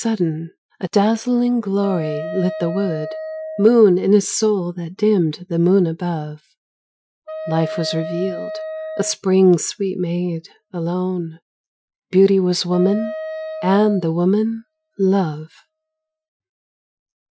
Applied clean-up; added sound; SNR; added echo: classical method Wiener filter.